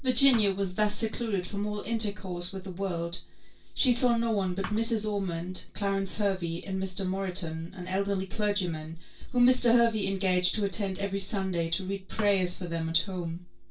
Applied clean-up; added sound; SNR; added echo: neural separator model SepFormer DNS4.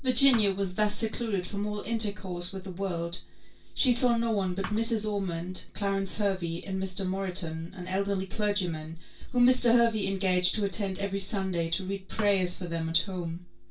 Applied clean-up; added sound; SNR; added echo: none; Thump, thud; 12 dB; reverberation time 0.2 s.